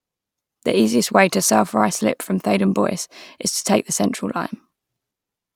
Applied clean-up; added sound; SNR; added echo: none; none; none; none.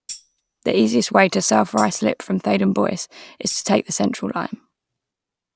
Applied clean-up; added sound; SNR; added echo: none; Tambourine; 12 dB; none.